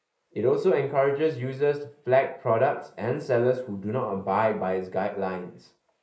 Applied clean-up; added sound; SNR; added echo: neural mask model Resemble Enhance denoiser.